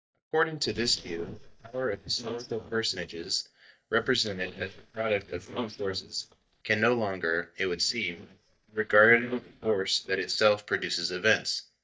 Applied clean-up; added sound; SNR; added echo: neural mask model DeepFilterNet 3.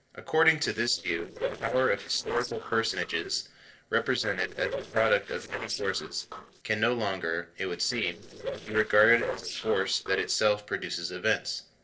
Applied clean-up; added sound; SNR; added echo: neural separator model SepFormer DNS4.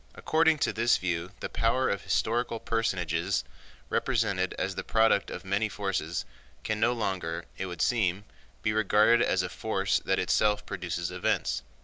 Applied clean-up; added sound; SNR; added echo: none; none; none; none.